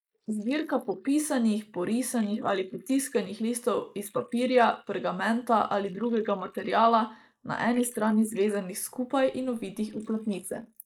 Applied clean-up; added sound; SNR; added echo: neural mask model Resemble Enhance denoiser.